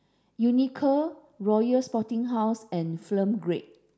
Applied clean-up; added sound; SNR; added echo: none; none; none; none.